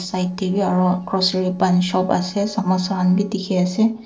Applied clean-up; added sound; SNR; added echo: neural separator model SepFormer DNS4.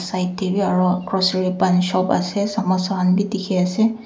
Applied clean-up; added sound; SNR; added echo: none; none; none; none.